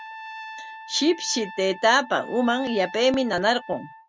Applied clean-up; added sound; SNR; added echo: none; Trumpet; 16 dB; none.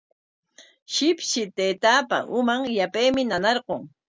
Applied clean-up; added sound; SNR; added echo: none; none; none; none.